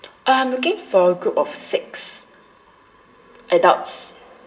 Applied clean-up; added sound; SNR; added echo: none; none; none; reverberation time 1.7 s.